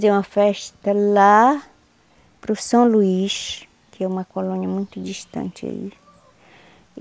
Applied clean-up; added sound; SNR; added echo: none; none; none; none.